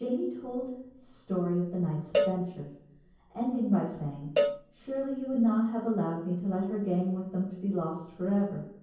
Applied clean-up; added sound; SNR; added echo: none; Cowbell; 4 dB; reverberation time 0.9 s.